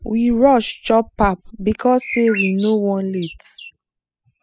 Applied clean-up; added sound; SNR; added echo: classical method spectral subtraction.